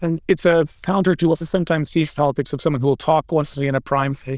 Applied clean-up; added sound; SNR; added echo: neural diffusion model UNIVERSE++.